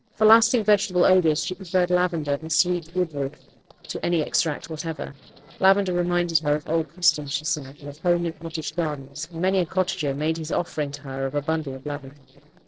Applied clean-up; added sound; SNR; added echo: neural separator model SepFormer DNS4.